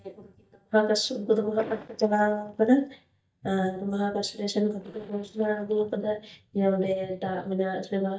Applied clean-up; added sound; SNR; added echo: neural mask model DeepFilterNet 3.